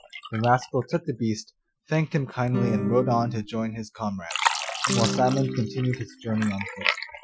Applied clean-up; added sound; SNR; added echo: classical method Wiener filter.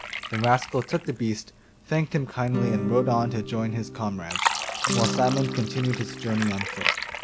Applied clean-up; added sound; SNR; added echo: none; Fill (with liquid) + Acoustic guitar / Strum; 4 dB; none.